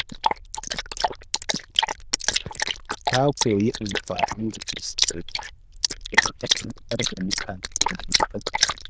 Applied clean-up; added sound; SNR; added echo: neural diffusion model UNIVERSE++.